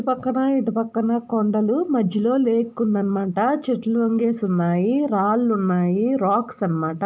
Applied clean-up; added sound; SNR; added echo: none; none; none; none.